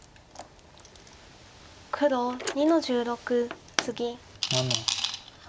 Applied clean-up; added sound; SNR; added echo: none; none; none; none.